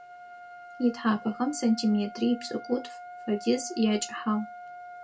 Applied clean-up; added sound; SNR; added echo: none; Trumpet; 15 dB; reverberation time 0.2 s.